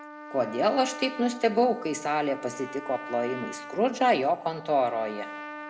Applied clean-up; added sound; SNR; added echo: none; Trumpet; 13 dB; reverberation time 0.9 s.